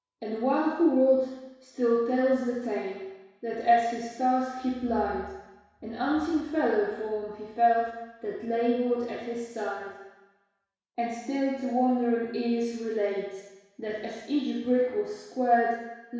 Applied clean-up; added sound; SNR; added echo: none; none; none; reverberation time 1.1 s.